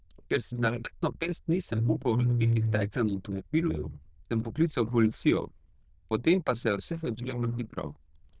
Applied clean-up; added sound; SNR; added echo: neural diffusion model UNIVERSE++.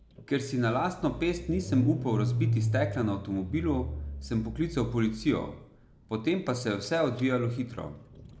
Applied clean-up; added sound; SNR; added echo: none; Engine starting / Car; 5 dB; none.